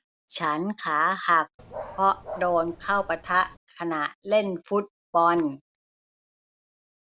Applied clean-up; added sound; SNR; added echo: none; Dog; 14 dB; none.